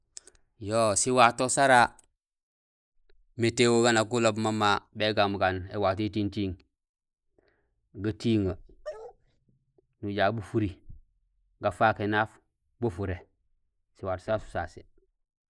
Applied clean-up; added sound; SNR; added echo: neural mask model Resemble Enhance denoiser.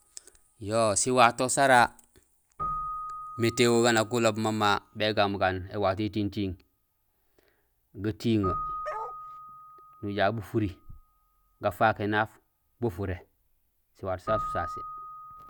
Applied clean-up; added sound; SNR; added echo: none; Bark + Keyboard (musical); 13 dB; none.